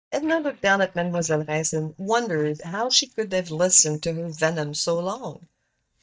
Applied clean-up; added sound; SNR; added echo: neural mask model DeepFilterNet 3.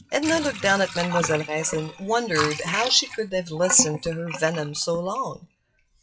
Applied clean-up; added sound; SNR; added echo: classical method WPE with log-MMSE.